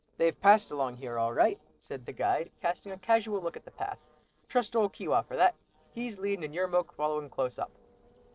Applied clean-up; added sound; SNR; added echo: neural separator model SepFormer DNS4.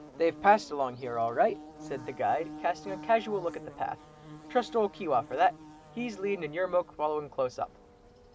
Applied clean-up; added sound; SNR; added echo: none; Buzz / Bird; 17 dB; none.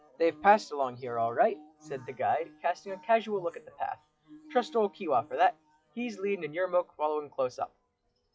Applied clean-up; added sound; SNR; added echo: classical method log-MMSE.